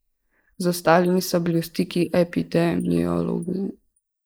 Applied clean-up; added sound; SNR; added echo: neural mask model Resemble Enhance denoiser.